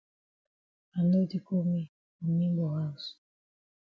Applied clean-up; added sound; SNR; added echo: none; none; none; none.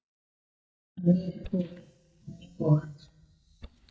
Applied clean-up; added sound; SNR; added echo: neural mask model DeepFilterNet 3.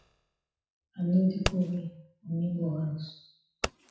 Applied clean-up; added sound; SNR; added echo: classical method WPE with log-MMSE.